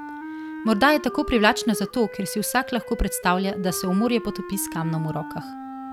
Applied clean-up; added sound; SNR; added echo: none; Wind instrument, woodwind instrument; 11 dB; none.